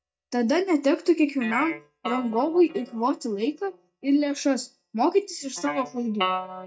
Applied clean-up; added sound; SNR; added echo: neural mask model DeepFilterNet 3.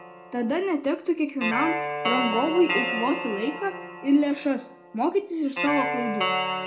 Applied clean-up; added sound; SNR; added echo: none; Guitar; 4 dB; reverberation time 0.3 s.